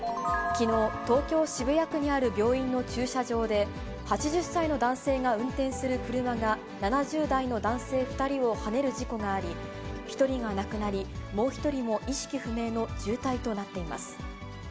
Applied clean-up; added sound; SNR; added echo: none; none; none; none.